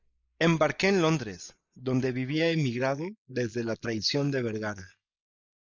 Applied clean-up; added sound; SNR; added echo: neural mask model Resemble Enhance denoiser.